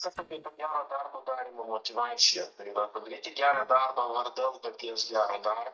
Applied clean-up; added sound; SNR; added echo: neural mask model DeepFilterNet 3.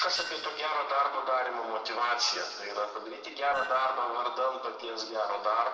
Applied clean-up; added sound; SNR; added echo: neural separator model SepFormer DNS4.